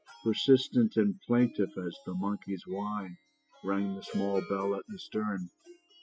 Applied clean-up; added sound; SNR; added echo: classical method spectral subtraction.